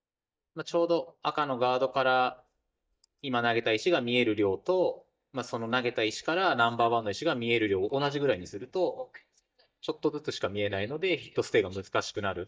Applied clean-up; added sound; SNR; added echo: neural mask model DeepFilterNet 3.